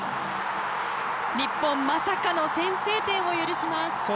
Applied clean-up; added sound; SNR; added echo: none; none; none; none.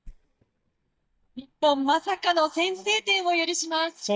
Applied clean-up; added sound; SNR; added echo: neural mask model DeepFilterNet 3.